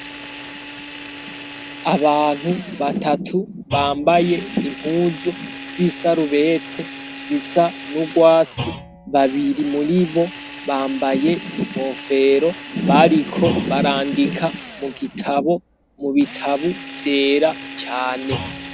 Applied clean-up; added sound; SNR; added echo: none; Thump, thud + Drill; 12 dB; none.